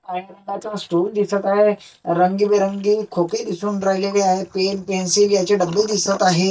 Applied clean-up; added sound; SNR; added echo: neural mask model DeepFilterNet 3.